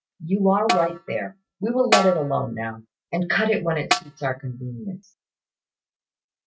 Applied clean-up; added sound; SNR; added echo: neural mask model RNNoise.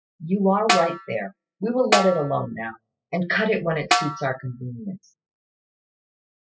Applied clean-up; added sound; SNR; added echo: classical method spectral subtraction.